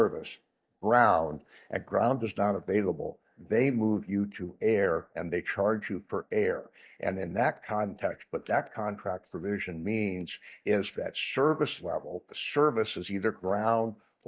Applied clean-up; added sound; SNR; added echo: neural mask model DeepFilterNet 3.